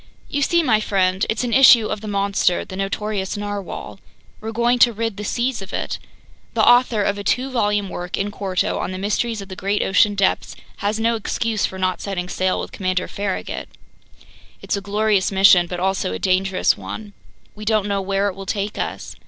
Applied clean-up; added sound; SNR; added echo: none; none; none; none.